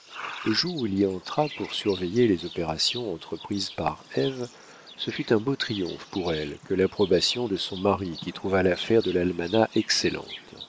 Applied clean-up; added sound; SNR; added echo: neural mask model Resemble Enhance denoiser.